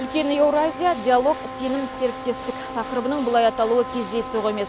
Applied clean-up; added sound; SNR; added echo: none; Wind instrument, woodwind instrument + Water / Mechanisms; 10 dB; none.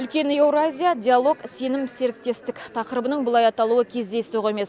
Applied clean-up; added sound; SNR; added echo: none; none; none; none.